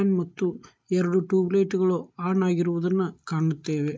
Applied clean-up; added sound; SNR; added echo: neural mask model Resemble Enhance denoiser.